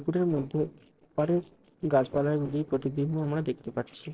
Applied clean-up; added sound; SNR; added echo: neural separator model SepFormer DNS4.